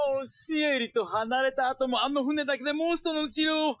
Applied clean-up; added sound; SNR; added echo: classical method Wiener filter.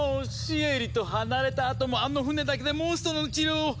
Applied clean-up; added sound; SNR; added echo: none; none; none; none.